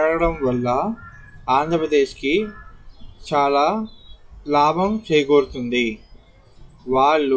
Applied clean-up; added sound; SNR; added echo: classical method WPE with log-MMSE.